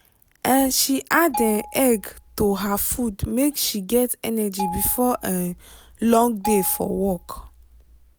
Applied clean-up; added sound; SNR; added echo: none; Marimba, xylophone; 12 dB; none.